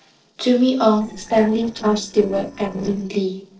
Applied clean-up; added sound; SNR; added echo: neural separator model SepFormer DNS4.